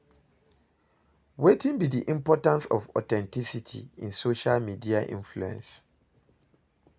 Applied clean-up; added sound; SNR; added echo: none; none; none; none.